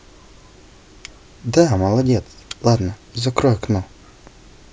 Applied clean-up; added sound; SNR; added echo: none; none; none; none.